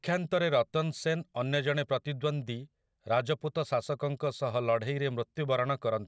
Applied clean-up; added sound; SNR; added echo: none; none; none; none.